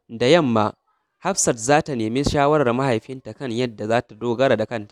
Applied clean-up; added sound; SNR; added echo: none; none; none; none.